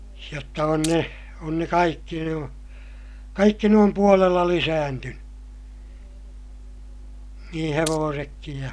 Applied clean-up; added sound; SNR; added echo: none; Glass; 12 dB; none.